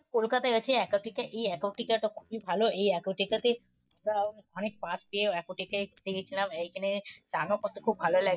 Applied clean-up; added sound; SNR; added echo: neural mask model DeepFilterNet 3.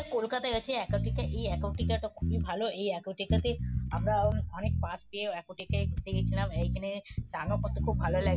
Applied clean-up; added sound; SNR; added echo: none; Bass guitar; -2 dB; none.